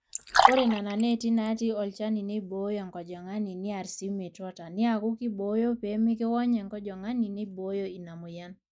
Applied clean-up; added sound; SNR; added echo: neural mask model Resemble Enhance denoiser.